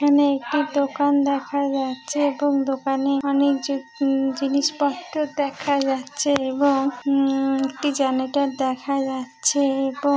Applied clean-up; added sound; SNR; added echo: none; none; none; none.